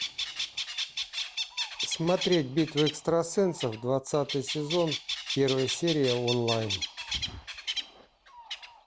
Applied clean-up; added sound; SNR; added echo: none; Bird; 6 dB; none.